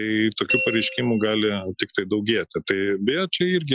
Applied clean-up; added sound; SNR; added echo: classical method Wiener filter.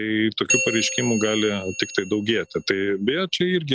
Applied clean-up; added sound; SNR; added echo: none; Bell; 7 dB; none.